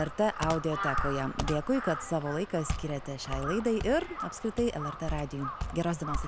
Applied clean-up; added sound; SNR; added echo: none; Crow + Computer keyboard; 4 dB; none.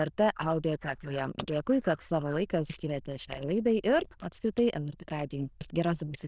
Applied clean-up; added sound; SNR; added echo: neural diffusion model UNIVERSE++.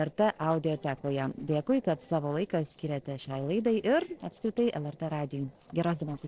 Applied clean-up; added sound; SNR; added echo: neural separator model SepFormer DNS4.